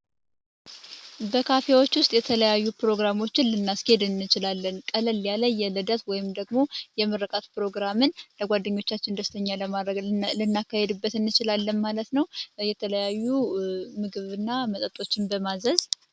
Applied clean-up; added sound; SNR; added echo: none; none; none; none.